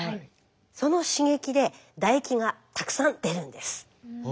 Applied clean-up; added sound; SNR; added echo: none; none; none; none.